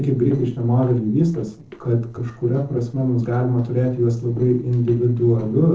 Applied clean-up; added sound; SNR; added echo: neural separator model SepFormer DNS4.